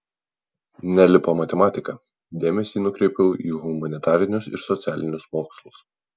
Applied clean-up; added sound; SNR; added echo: none; none; none; none.